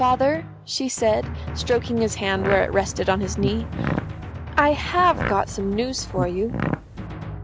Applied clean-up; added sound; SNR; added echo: none; Drum + Fart; 6 dB; none.